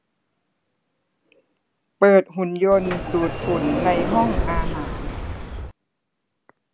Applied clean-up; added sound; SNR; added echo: none; Sliding door; 5 dB; none.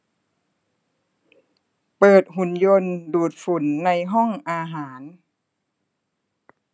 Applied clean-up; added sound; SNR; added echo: none; none; none; none.